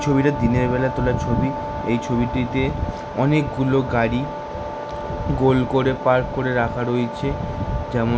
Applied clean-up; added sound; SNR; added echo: none; Brass instrument; 11 dB; none.